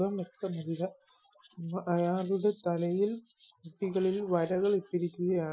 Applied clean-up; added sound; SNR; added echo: classical method Wiener filter.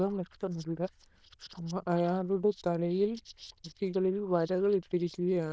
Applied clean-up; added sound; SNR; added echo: neural diffusion model UNIVERSE++.